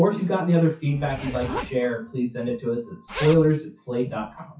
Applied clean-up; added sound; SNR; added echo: classical method WPE with log-MMSE.